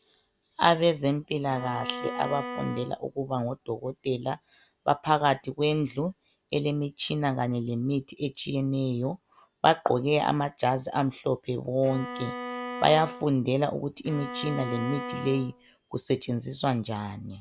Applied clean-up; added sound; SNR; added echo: none; Bowed string instrument; 9 dB; none.